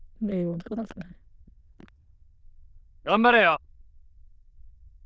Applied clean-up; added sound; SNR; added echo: neural diffusion model UNIVERSE++.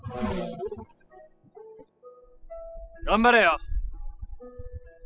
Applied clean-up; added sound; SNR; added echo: classical method spectral subtraction.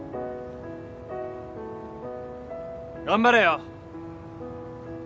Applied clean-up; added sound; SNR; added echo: none; none; none; none.